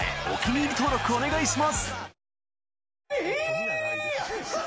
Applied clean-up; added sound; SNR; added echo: none; Alarm; 14 dB; none.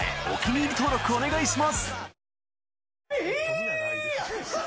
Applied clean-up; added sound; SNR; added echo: none; none; none; none.